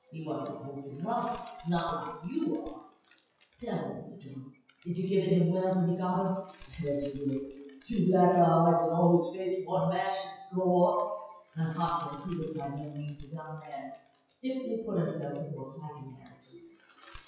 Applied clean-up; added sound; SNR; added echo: classical method WPE with log-MMSE.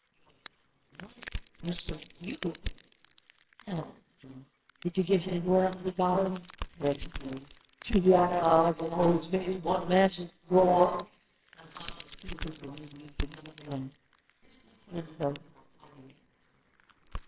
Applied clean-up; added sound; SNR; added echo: neural separator model SepFormer WHAMR!.